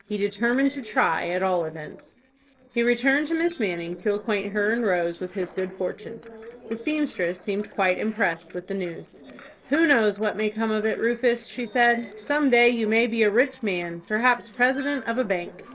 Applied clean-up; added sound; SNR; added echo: neural separator model SepFormer DNS4.